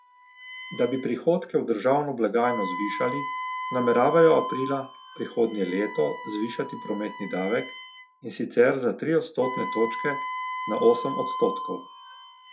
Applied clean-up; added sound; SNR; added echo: classical method log-MMSE.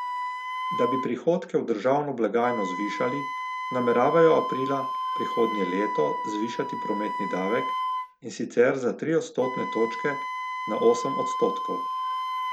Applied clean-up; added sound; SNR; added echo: none; Wind instrument, woodwind instrument; 5 dB; none.